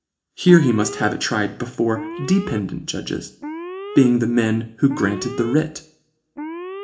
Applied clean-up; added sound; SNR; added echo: none; Alarm; 13 dB; reverberation time 0.4 s.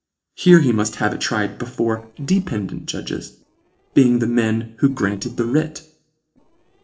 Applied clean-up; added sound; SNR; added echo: neural separator model SepFormer DNS4.